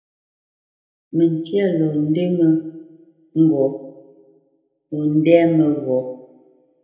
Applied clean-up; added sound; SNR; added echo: none; none; none; reverberation time 0.7 s.